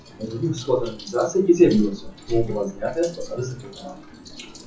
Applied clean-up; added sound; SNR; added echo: classical method WPE with log-MMSE.